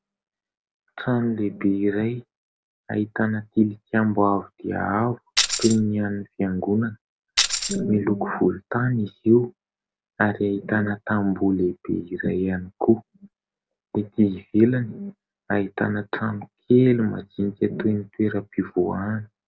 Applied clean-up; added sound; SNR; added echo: none; Tambourine; 0 dB; none.